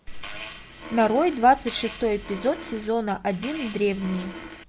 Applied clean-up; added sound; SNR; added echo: none; Fart; 14 dB; none.